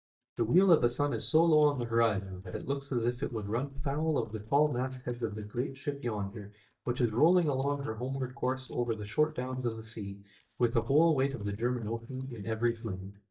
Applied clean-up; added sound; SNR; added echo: neural mask model DeepFilterNet 3.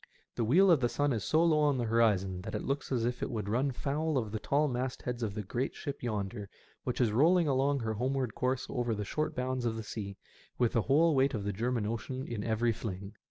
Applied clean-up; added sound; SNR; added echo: none; none; none; none.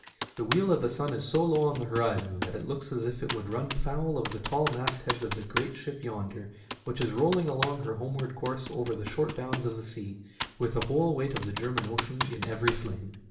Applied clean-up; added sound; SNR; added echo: none; Computer keyboard; 8 dB; reverberation time 0.8 s.